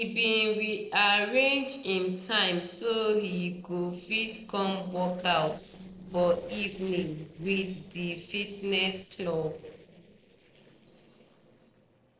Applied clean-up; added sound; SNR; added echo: neural separator model SepFormer DNS4.